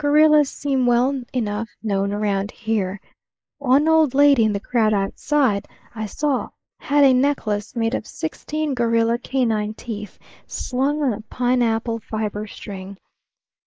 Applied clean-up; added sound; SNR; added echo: neural mask model Resemble Enhance denoiser.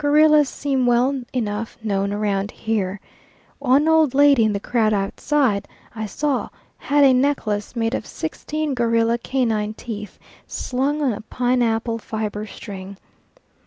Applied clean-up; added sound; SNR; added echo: none; none; none; none.